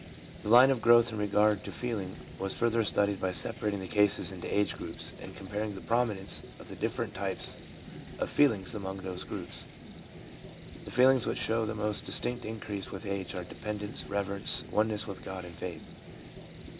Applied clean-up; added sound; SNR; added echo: none; Cricket; -1 dB; none.